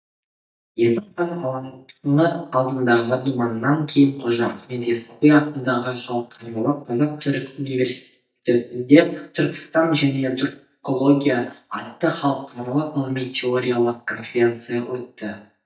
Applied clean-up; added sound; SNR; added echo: neural mask model DeepFilterNet 3.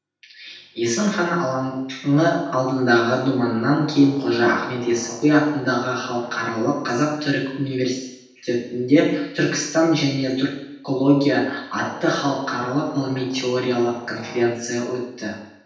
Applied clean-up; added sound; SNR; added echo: none; Brass instrument; 19 dB; reverberation time 0.9 s.